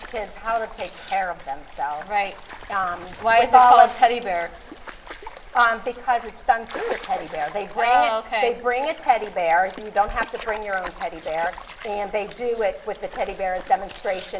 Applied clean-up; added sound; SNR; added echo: none; Stream; 16 dB; reverberation time 1.8 s.